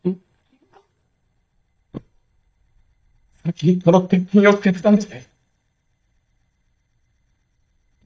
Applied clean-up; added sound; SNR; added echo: neural mask model DeepFilterNet 3.